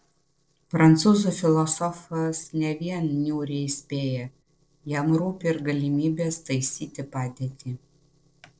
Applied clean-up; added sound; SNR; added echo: neural separator model SepFormer DNS4.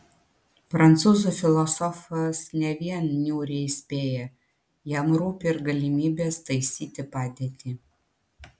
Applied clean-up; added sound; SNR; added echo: none; none; none; none.